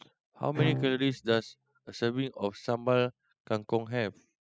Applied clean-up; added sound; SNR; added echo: classical method spectral subtraction.